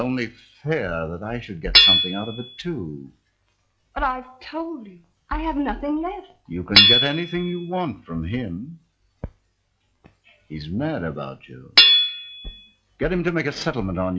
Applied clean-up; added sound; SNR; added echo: classical method log-MMSE.